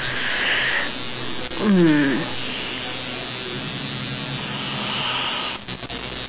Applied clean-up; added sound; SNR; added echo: none; Strum; 9 dB; none.